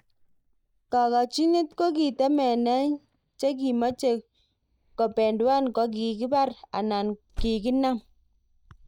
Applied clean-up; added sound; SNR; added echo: neural mask model DeepFilterNet 3.